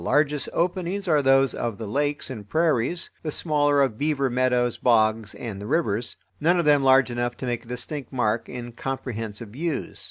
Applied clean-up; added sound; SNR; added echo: none; none; none; none.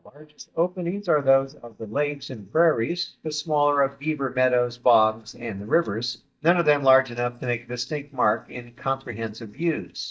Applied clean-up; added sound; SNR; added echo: neural mask model DeepFilterNet 3.